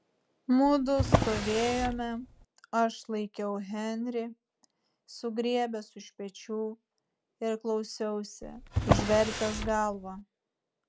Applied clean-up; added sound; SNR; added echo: none; Drawer open or close; -1 dB; none.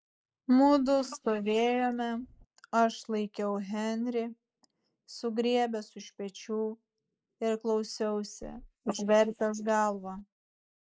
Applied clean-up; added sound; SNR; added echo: neural mask model Resemble Enhance denoiser.